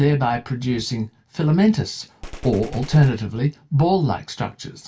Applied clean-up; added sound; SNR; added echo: none; Gunshot, gunfire; 16 dB; reverberation time 0.2 s.